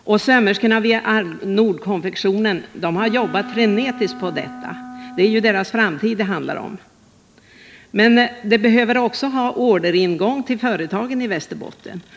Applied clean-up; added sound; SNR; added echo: none; Wind instrument, woodwind instrument; 15 dB; none.